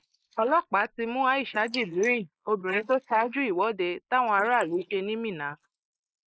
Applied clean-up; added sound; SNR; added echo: neural mask model Resemble Enhance denoiser.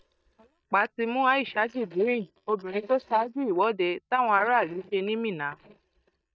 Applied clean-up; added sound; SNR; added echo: neural mask model DeepFilterNet 3.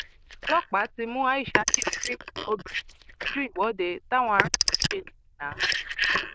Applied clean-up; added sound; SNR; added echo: neural diffusion model UNIVERSE++.